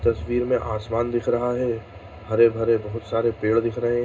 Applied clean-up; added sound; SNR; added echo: none; none; none; reverberation time 0.2 s.